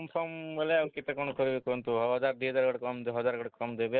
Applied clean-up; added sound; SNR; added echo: neural mask model Resemble Enhance denoiser.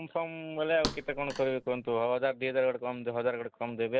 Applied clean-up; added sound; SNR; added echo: none; Thump, thud; 9 dB; none.